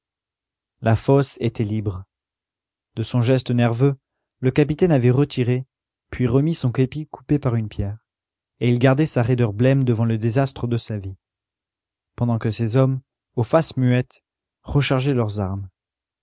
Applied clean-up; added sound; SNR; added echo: none; none; none; none.